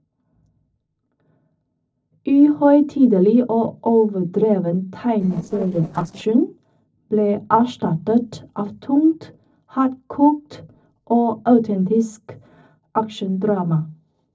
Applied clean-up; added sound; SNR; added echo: neural separator model SepFormer DNS4.